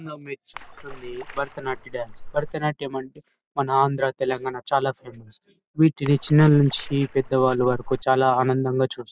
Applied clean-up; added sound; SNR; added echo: none; Splash, splatter; 14 dB; none.